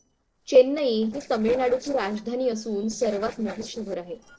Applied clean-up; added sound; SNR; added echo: neural separator model SepFormer DNS4.